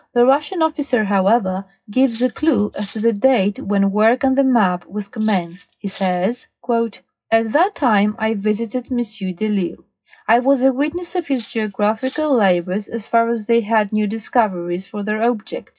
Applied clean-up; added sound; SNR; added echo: classical method WPE with log-MMSE.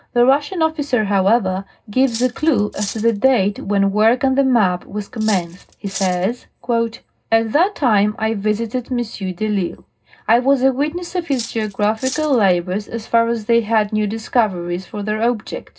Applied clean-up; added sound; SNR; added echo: none; Cutlery, silverware; 15 dB; reverberation time 0.2 s.